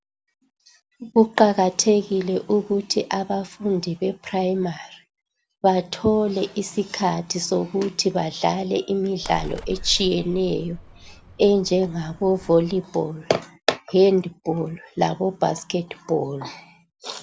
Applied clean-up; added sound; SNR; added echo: none; Bird; 14 dB; none.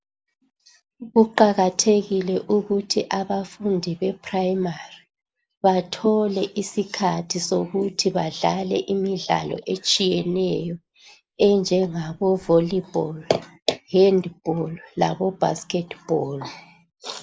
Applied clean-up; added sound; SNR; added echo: neural mask model Resemble Enhance denoiser.